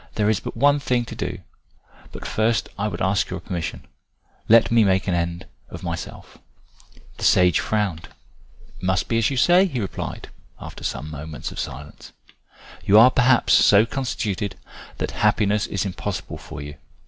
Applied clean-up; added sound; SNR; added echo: none; none; none; none.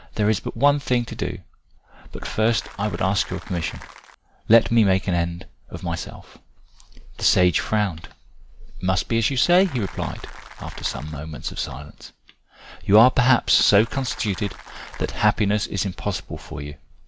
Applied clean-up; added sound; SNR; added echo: none; Applause; 19 dB; none.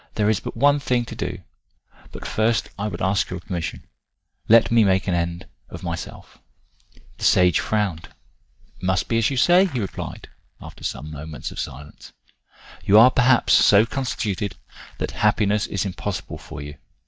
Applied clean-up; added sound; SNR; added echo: neural mask model DeepFilterNet 3.